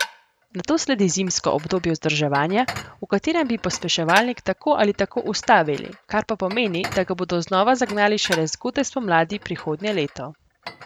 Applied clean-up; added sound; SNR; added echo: none; Dishes, pots, and pans; 15 dB; none.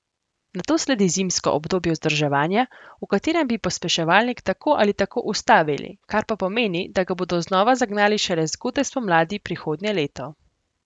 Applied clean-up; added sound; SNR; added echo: none; none; none; none.